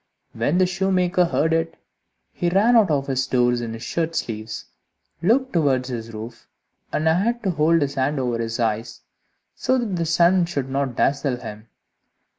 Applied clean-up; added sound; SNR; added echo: none; none; none; none.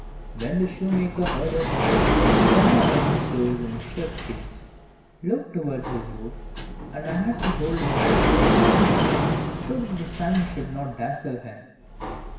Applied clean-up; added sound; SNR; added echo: none; Sliding door; -4 dB; reverberation time 1.0 s.